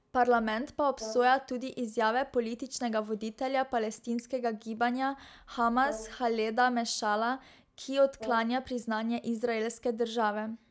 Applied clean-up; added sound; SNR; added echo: none; Brass instrument; 18 dB; none.